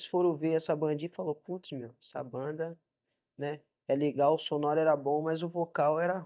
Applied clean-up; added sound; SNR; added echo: neural mask model DeepFilterNet 3.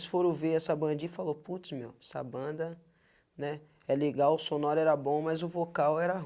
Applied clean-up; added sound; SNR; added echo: none; none; none; none.